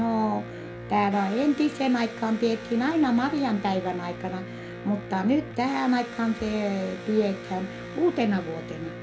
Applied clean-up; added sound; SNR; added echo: none; Electric guitar; 12 dB; none.